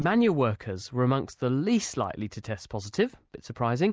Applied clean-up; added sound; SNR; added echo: none; none; none; none.